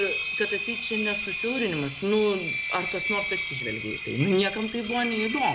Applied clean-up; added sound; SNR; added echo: none; Engine; 3 dB; none.